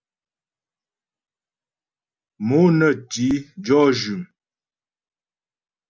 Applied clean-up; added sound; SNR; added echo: none; none; none; none.